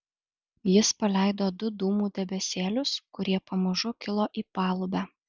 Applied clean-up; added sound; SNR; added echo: none; none; none; none.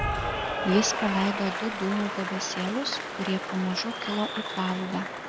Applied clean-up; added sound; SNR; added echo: none; Applause / Cheering; 3 dB; none.